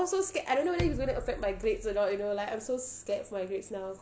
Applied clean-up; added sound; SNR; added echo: none; Bass drum; 8 dB; none.